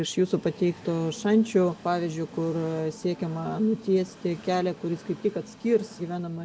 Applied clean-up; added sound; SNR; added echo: none; Train; 19 dB; none.